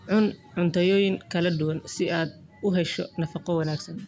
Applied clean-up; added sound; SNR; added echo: none; none; none; none.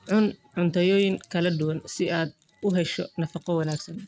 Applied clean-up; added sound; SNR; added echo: neural mask model RNNoise.